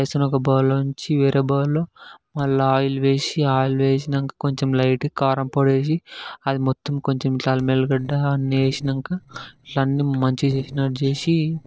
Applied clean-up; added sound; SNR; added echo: neural separator model SepFormer DNS4.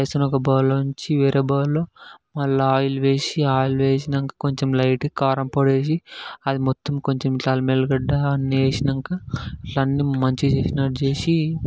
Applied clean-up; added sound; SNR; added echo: none; none; none; none.